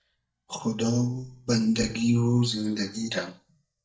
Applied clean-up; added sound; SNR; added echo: neural mask model DeepFilterNet 3.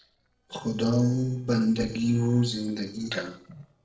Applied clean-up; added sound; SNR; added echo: neural separator model SepFormer DNS4.